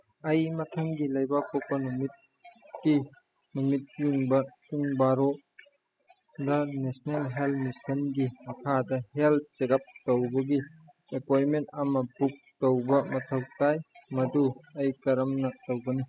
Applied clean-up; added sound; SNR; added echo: classical method spectral subtraction.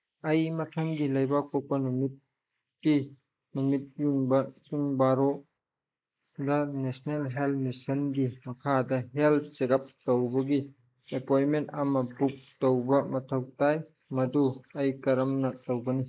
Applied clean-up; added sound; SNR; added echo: neural mask model Resemble Enhance denoiser.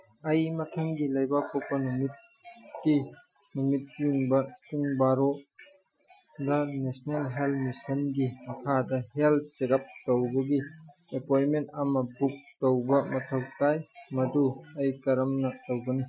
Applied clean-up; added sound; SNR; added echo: classical method Wiener filter.